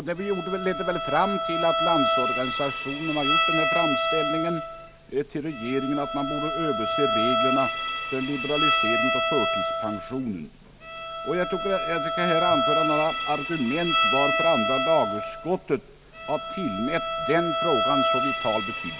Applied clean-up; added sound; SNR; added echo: none; Bowed string instrument; -1 dB; none.